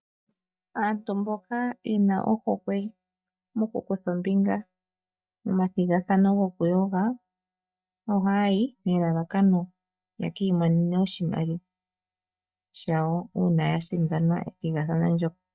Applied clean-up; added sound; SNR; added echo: neural mask model DeepFilterNet 3.